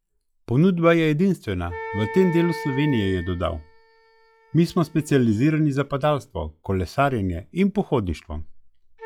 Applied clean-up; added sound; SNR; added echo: classical method log-MMSE.